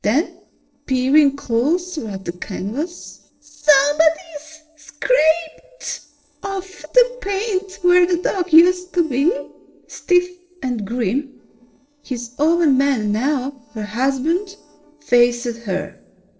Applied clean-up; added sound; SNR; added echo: neural separator model SepFormer DNS4.